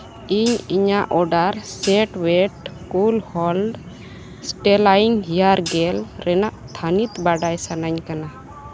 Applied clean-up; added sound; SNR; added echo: none; Hi-hat; 16 dB; none.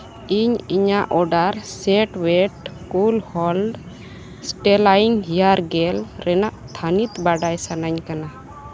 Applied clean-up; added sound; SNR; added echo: none; none; none; none.